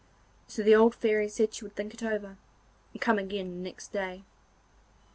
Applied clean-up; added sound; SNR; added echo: none; none; none; none.